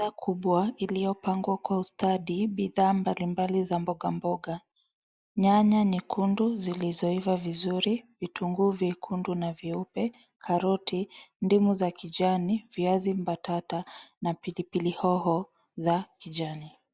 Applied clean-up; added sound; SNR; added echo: none; none; none; none.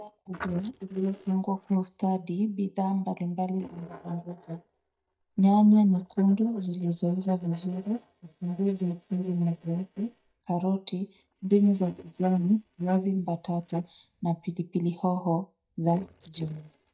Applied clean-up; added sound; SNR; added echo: neural mask model DeepFilterNet 3.